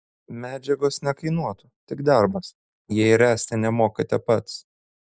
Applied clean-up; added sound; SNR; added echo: neural mask model Resemble Enhance denoiser.